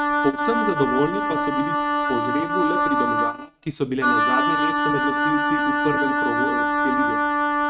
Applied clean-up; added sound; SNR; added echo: neural mask model RNNoise.